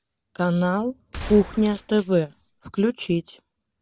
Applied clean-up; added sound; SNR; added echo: none; Gunshot, gunfire; 14 dB; none.